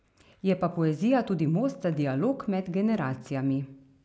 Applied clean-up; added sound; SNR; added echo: none; none; none; none.